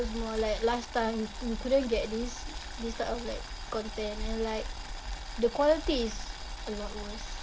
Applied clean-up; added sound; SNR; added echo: none; Boiling; 6 dB; none.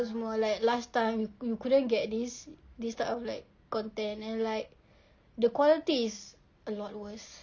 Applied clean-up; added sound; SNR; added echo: none; none; none; none.